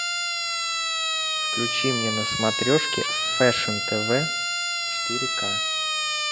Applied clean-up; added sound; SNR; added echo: none; Siren; -2 dB; none.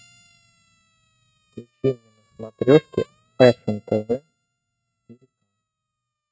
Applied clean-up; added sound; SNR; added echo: neural mask model RNNoise.